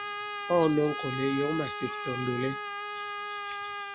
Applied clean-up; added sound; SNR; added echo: none; Trumpet; 5 dB; none.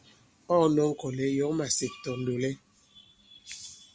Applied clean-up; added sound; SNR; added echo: none; none; none; none.